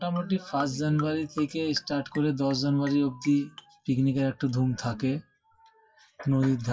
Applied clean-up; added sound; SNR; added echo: classical method WPE with log-MMSE.